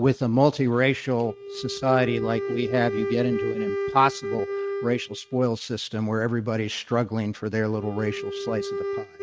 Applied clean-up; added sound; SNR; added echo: neural mask model RNNoise.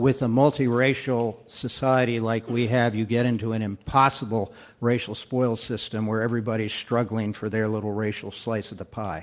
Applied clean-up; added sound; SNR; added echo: none; none; none; none.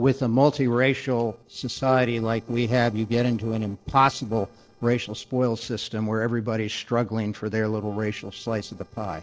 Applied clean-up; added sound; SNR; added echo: neural separator model SepFormer DNS4.